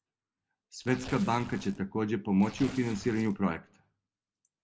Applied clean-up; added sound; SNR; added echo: none; Tearing; 16 dB; none.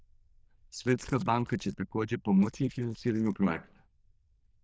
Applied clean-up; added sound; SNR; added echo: neural diffusion model UNIVERSE++.